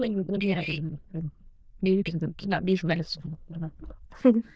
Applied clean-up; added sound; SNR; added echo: neural diffusion model UNIVERSE++.